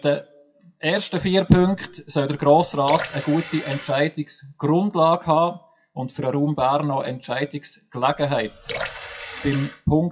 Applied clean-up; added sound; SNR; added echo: classical method WPE with log-MMSE.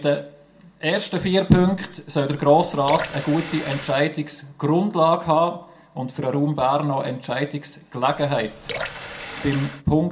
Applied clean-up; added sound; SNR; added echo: none; Water tap, faucet / Water; 11 dB; reverberation time 0.4 s.